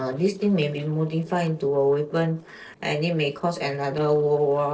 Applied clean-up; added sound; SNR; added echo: neural separator model SepFormer DNS4.